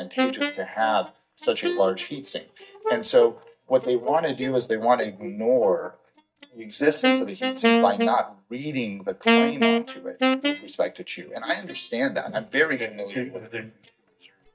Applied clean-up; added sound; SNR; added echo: neural mask model DeepFilterNet 3.